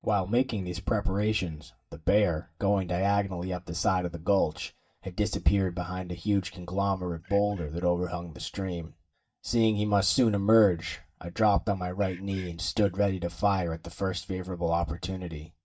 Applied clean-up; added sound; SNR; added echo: neural mask model DeepFilterNet 3.